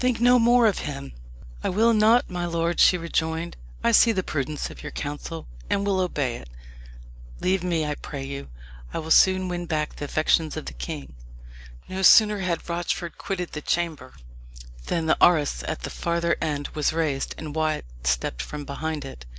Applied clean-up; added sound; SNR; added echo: none; none; none; none.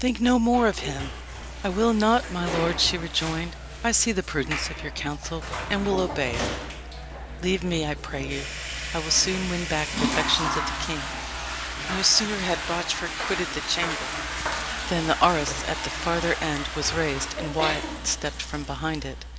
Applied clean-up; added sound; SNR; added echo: none; Toilet flush / Water; 6 dB; none.